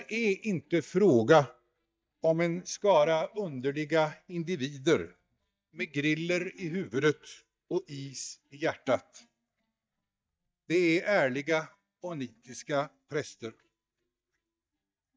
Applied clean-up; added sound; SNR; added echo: neural mask model DeepFilterNet 3.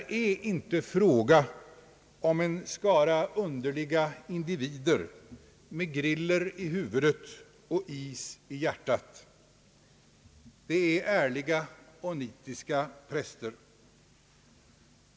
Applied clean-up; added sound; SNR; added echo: none; none; none; none.